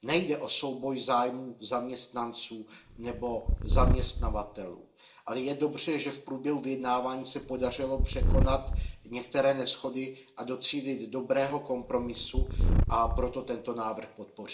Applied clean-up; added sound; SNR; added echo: none; Purr; -3 dB; reverberation time 0.4 s.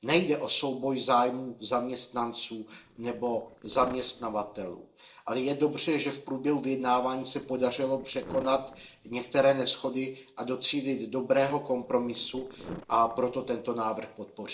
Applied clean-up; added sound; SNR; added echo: neural separator model SepFormer DNS4.